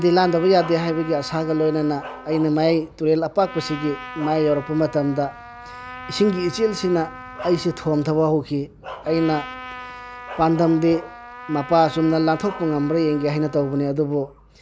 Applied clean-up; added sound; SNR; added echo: none; Trumpet + Bark; 15 dB; none.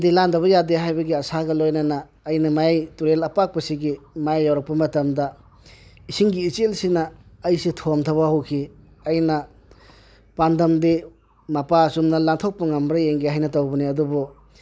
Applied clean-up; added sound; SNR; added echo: none; none; none; none.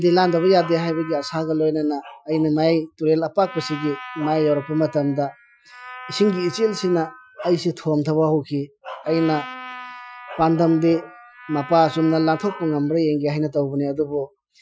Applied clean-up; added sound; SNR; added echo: classical method Wiener filter.